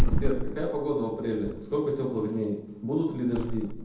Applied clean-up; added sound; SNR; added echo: none; Thump, thud; 0 dB; reverberation time 0.8 s.